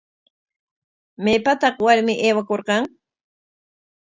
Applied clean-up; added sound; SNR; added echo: none; none; none; none.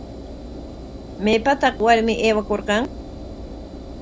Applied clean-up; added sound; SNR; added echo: none; Engine; 12 dB; none.